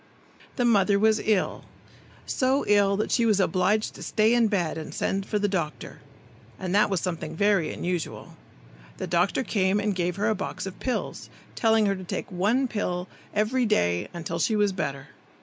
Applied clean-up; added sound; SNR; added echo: none; none; none; none.